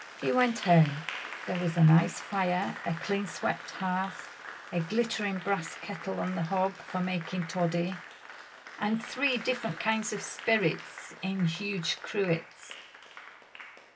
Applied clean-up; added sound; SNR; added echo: none; Applause; 14 dB; none.